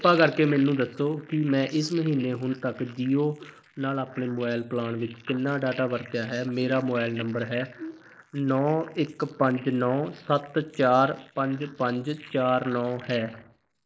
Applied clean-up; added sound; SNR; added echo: neural mask model Resemble Enhance denoiser.